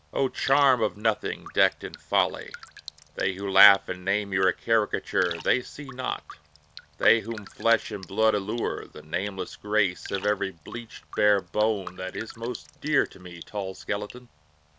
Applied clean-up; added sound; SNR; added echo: none; Raindrop; 18 dB; none.